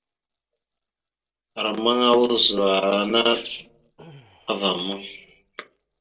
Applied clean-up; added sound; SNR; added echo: neural separator model SepFormer DNS4.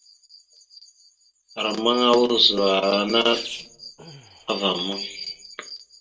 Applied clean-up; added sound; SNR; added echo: none; Sneeze; 18 dB; reverberation time 0.2 s.